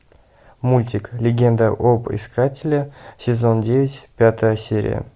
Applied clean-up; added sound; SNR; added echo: none; none; none; none.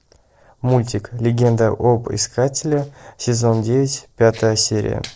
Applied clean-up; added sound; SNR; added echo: neural separator model SepFormer DNS4.